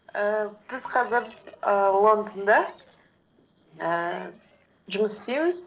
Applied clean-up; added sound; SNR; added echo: neural separator model SepFormer DNS4.